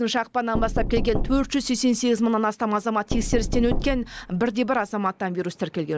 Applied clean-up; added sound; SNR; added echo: none; Knock; 4 dB; none.